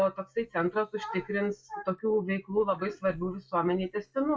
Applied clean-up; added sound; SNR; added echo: classical method log-MMSE.